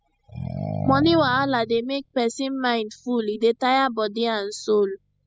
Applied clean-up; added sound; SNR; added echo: classical method spectral subtraction.